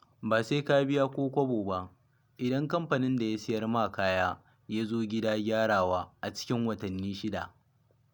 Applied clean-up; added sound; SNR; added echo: none; none; none; none.